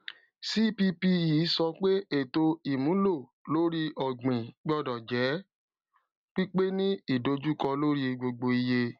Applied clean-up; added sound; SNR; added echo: none; none; none; none.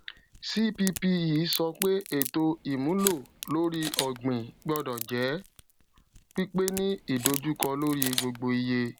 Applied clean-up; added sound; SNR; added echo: none; Camera + Crack; 9 dB; none.